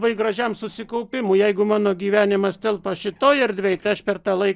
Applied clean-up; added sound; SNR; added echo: neural separator model SepFormer DNS4.